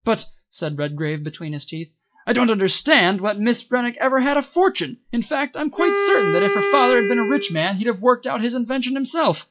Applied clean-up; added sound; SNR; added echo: classical method log-MMSE.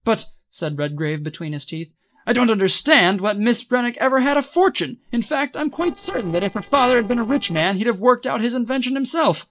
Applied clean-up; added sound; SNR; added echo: neural separator model SepFormer DNS4.